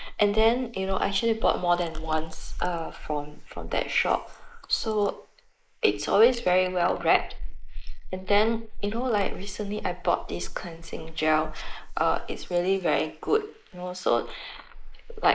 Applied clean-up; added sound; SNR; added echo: neural mask model Resemble Enhance denoiser.